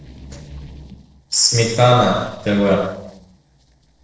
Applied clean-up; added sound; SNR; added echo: neural separator model SepFormer DNS4.